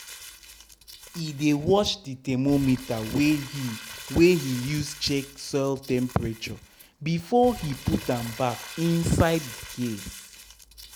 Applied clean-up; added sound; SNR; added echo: none; Crumpling, crinkling; 16 dB; none.